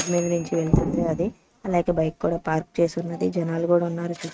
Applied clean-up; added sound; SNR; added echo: neural mask model RNNoise.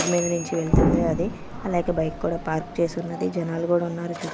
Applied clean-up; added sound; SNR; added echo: none; Explosion + Mechanisms; 2 dB; none.